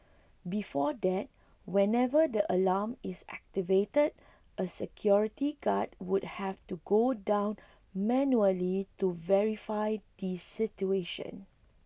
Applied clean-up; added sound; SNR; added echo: none; none; none; none.